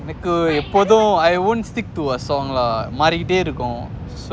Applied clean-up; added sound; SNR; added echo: none; none; none; none.